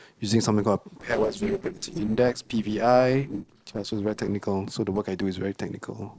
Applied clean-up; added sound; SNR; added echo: neural separator model SepFormer DNS4.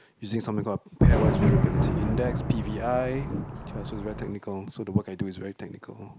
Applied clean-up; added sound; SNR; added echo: none; Fireworks; -5 dB; none.